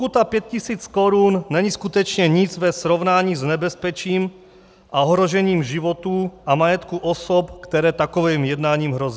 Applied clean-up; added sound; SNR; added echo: none; none; none; none.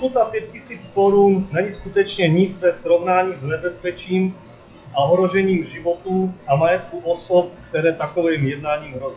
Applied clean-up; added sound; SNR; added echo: classical method WPE with log-MMSE.